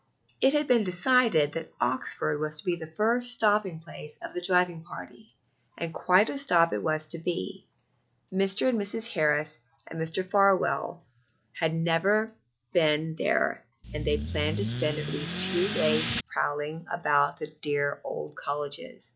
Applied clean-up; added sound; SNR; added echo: none; Accelerating, revving, vroom / Car; 3 dB; none.